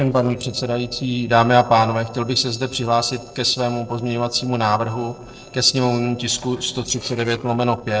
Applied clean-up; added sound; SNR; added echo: neural separator model SepFormer DNS4.